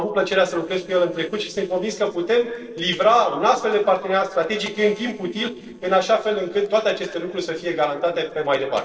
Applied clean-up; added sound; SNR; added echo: neural separator model SepFormer DNS4.